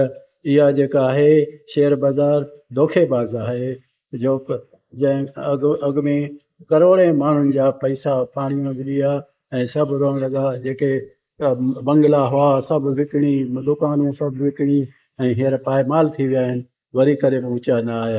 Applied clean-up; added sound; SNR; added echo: neural mask model Resemble Enhance denoiser.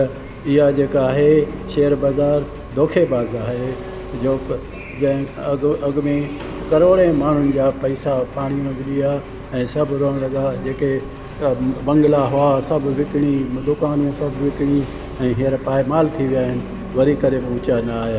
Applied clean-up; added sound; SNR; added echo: none; Engine; 14 dB; none.